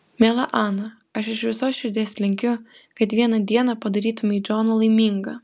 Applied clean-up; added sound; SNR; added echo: none; none; none; none.